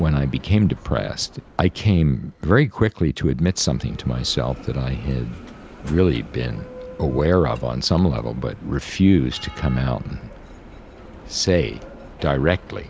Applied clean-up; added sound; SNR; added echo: none; Bell; 19 dB; none.